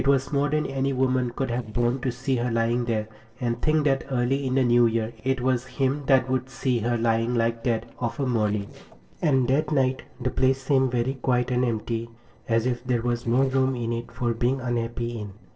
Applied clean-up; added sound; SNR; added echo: neural separator model SepFormer DNS4.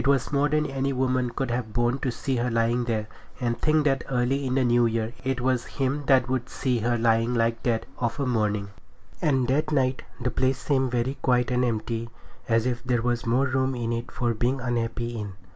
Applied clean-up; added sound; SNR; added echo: none; none; none; none.